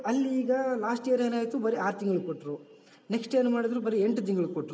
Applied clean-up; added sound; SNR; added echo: none; none; none; none.